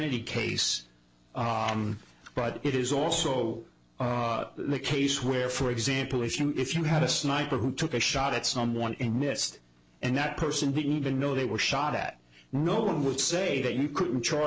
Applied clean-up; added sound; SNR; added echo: none; none; none; none.